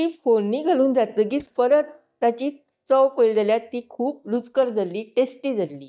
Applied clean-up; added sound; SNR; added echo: neural mask model DeepFilterNet 3.